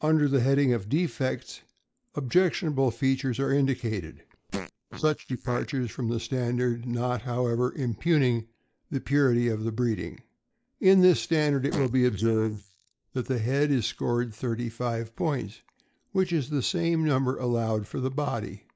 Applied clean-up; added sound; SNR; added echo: neural mask model Resemble Enhance denoiser.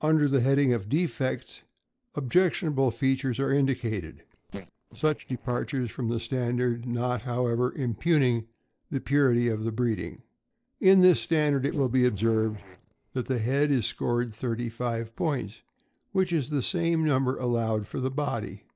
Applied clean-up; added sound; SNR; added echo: neural separator model SepFormer DNS4.